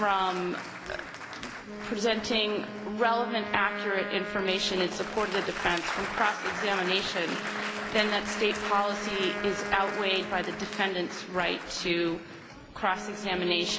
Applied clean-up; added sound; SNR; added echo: none; Wind instrument, woodwind instrument + Applause; 7 dB; none.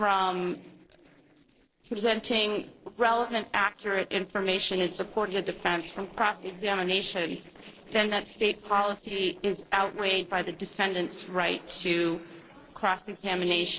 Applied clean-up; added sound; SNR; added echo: neural separator model SepFormer DNS4.